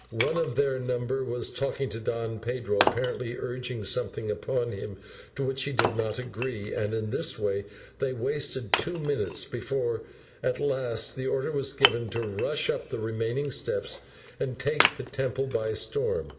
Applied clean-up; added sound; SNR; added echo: none; Wood; 6 dB; reverberation time 2.1 s.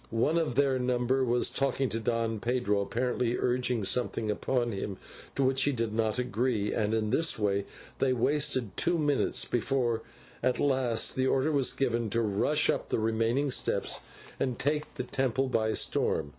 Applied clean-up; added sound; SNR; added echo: none; none; none; none.